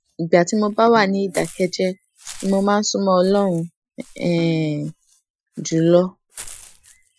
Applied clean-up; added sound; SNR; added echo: classical method Wiener filter.